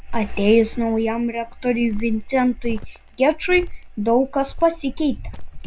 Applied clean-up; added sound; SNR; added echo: none; Cricket; 8 dB; none.